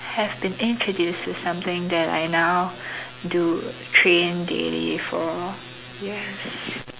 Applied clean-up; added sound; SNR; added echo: none; none; none; none.